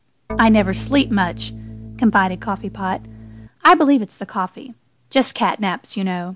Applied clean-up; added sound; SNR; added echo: none; Organ; 12 dB; none.